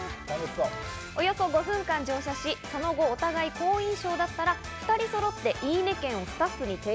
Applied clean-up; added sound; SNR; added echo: none; none; none; none.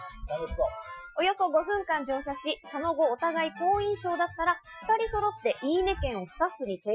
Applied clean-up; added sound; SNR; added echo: classical method Wiener filter.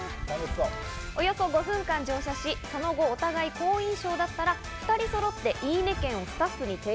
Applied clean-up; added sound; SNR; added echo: none; Wind; 12 dB; none.